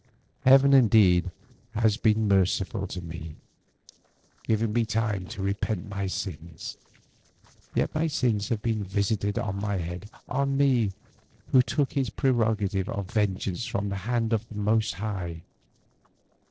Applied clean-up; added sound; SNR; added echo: neural separator model SepFormer DNS4.